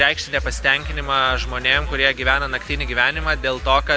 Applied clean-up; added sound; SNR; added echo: none; none; none; none.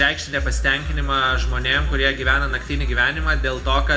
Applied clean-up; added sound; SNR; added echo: none; none; none; reverberation time 0.3 s.